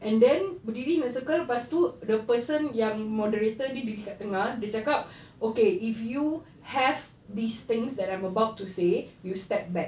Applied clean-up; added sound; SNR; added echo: none; none; none; none.